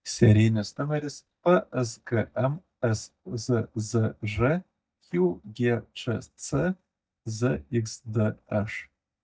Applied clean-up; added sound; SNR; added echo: neural mask model DeepFilterNet 3.